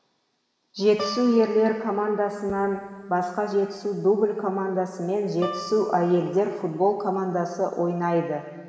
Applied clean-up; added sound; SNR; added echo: none; Guitar; 16 dB; reverberation time 2.8 s.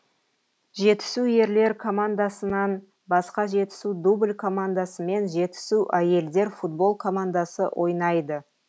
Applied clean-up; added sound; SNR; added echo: none; none; none; none.